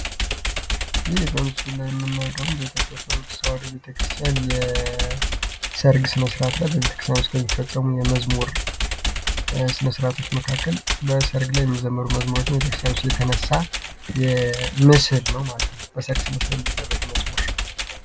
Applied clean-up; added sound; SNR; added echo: none; Computer keyboard; 3 dB; none.